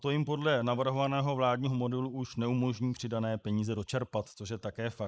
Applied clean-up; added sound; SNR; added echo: neural mask model Resemble Enhance denoiser.